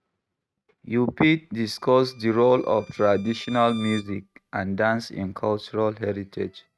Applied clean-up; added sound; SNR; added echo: neural mask model RNNoise.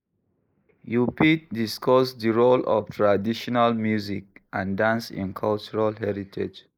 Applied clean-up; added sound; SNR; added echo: neural mask model Resemble Enhance denoiser.